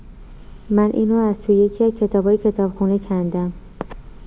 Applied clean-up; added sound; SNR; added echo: none; Church bell; 19 dB; none.